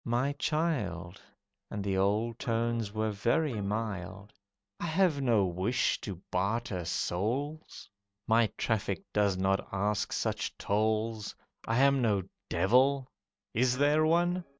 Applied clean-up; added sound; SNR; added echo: neural mask model RNNoise.